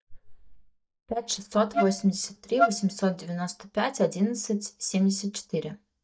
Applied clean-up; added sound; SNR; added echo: neural mask model DeepFilterNet 3.